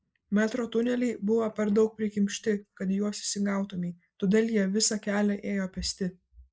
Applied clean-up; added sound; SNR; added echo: neural mask model Resemble Enhance denoiser.